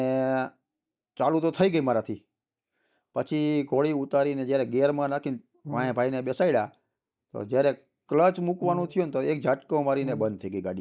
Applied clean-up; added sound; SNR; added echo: neural mask model DeepFilterNet 3.